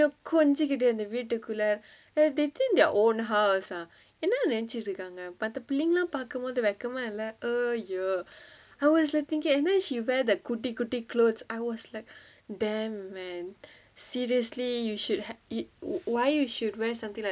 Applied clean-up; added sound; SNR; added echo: none; none; none; none.